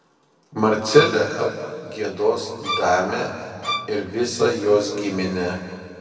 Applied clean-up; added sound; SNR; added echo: none; Bowed string instrument; 7 dB; reverberation time 2.1 s.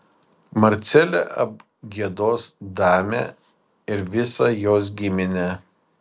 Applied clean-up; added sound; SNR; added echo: none; none; none; none.